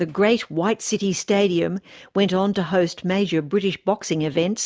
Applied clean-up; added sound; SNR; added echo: none; none; none; none.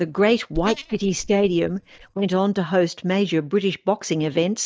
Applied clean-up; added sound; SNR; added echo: neural mask model DeepFilterNet 3.